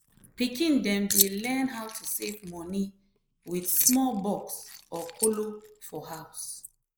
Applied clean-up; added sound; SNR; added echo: neural mask model Resemble Enhance denoiser.